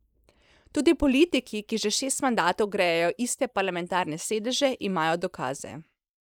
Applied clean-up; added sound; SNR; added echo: neural mask model Resemble Enhance denoiser.